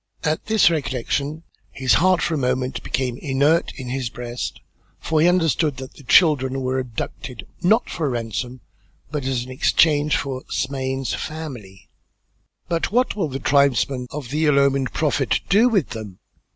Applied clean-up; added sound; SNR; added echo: none; none; none; none.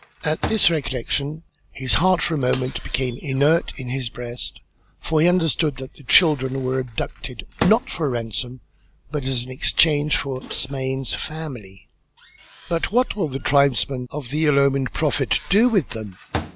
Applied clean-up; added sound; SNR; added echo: none; Microwave oven; 15 dB; none.